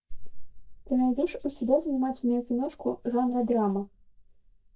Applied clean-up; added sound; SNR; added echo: neural mask model DeepFilterNet 3.